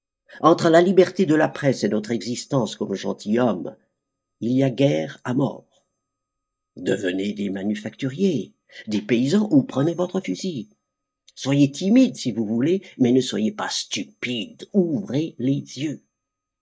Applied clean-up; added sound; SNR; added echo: neural mask model DeepFilterNet 3.